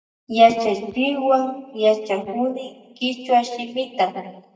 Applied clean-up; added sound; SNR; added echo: neural mask model DeepFilterNet 3.